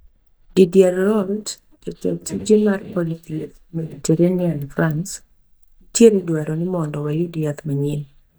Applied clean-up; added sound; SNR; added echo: neural mask model DeepFilterNet 3.